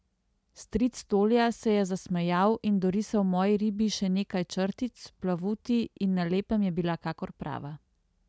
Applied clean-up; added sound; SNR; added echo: none; none; none; none.